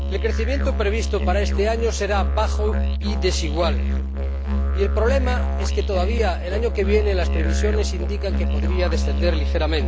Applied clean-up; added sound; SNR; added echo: none; Musical instrument; -4 dB; none.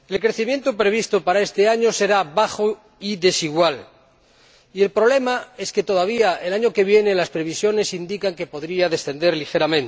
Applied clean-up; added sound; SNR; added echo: none; none; none; none.